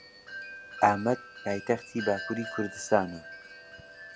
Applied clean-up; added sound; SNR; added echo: none; Wind chime; 12 dB; none.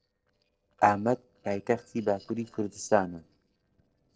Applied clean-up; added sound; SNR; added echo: neural separator model SepFormer DNS4.